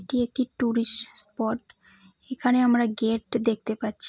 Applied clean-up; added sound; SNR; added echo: none; none; none; none.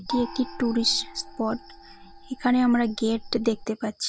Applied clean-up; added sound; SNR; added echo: none; Gong; 14 dB; none.